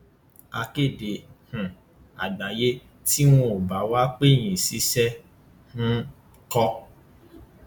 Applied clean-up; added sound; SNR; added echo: none; none; none; none.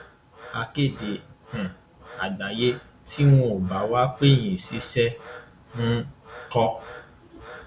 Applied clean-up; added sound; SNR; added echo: none; Frog; 19 dB; none.